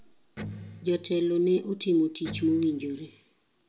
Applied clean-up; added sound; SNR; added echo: none; Electric guitar; 13 dB; none.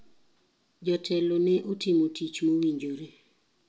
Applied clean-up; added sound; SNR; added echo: none; none; none; none.